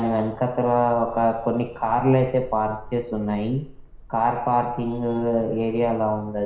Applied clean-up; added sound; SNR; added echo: none; Aircraft; 19 dB; reverberation time 0.5 s.